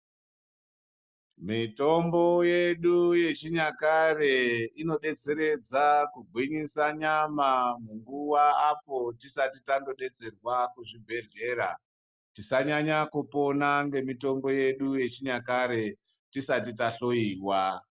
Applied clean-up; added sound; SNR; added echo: none; none; none; none.